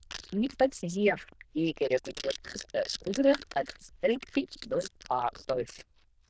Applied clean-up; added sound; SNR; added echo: neural diffusion model UNIVERSE++.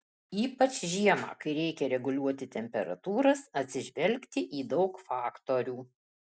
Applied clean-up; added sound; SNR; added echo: none; none; none; none.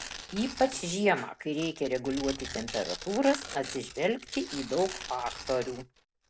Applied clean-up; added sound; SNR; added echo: none; Tearing; 11 dB; none.